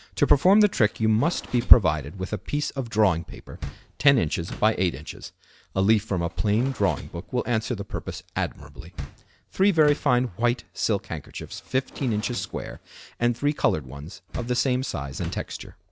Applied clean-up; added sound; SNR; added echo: none; Door; 19 dB; none.